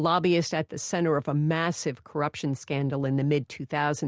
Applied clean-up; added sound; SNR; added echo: none; none; none; none.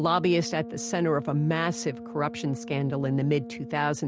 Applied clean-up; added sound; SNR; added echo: none; Brass instrument; 13 dB; none.